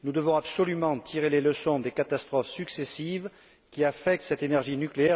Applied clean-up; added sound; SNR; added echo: none; none; none; none.